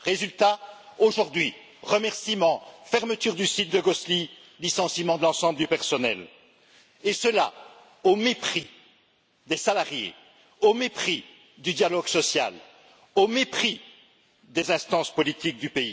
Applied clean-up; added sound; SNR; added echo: none; none; none; none.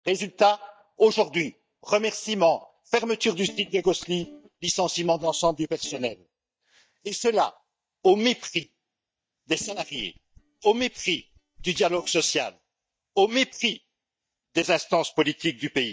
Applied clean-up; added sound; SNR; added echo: neural mask model DeepFilterNet 3.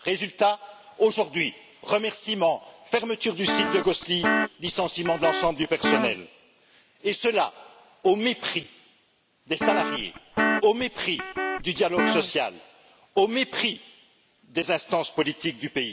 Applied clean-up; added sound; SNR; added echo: none; Guitar; 1 dB; none.